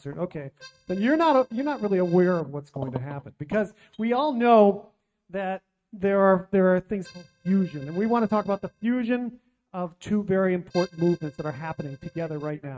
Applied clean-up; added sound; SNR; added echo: neural mask model RNNoise.